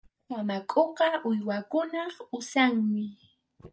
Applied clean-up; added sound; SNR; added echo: neural mask model DeepFilterNet 3.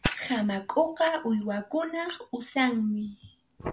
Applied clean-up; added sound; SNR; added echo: none; Fire; 11 dB; none.